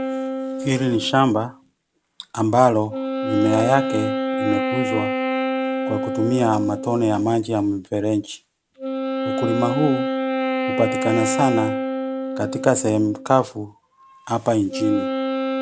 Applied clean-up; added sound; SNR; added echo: none; Wind instrument, woodwind instrument; 3 dB; none.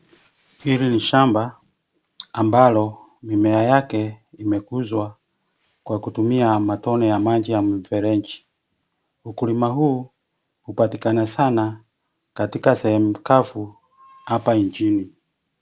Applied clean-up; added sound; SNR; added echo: none; none; none; none.